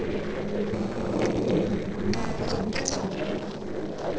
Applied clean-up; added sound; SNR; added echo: neural separator model SepFormer DNS4.